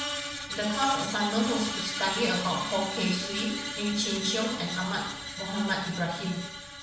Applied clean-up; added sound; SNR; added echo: none; Screech; 5 dB; reverberation time 0.7 s.